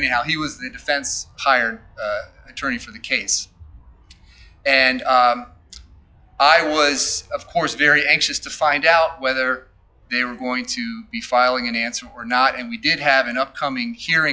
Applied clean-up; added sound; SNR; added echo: classical method log-MMSE.